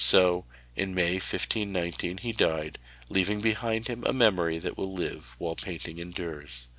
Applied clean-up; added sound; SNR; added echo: none; none; none; none.